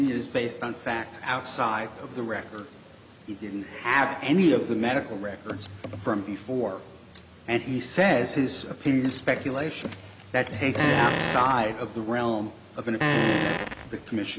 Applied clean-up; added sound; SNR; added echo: none; Fart; 0 dB; none.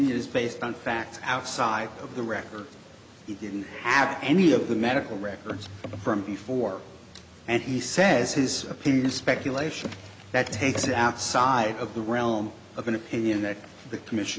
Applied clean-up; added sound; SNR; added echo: none; none; none; none.